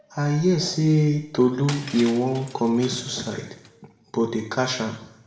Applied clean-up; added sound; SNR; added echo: none; Shatter; 17 dB; reverberation time 0.8 s.